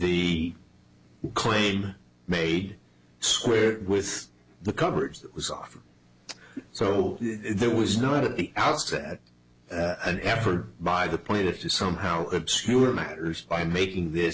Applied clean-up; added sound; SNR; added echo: none; none; none; none.